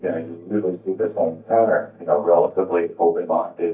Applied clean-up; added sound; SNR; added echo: neural mask model DeepFilterNet 3.